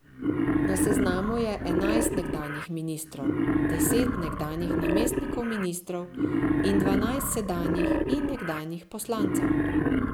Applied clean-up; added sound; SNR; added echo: none; Wild animals; -4 dB; none.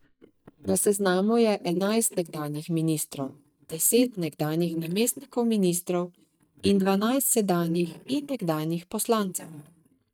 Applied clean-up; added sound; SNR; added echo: neural mask model DeepFilterNet 3.